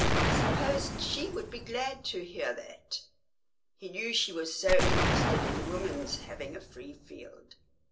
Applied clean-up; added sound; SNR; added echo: none; Explosion; -3 dB; reverberation time 0.2 s.